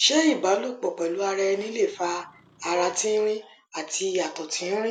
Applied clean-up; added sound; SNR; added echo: none; Vehicle horn, car horn, honking; 15 dB; none.